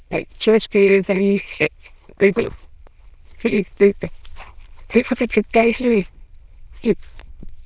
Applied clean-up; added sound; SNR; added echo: neural diffusion model UNIVERSE++.